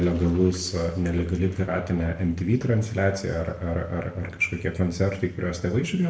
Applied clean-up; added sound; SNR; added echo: neural separator model SepFormer DNS4.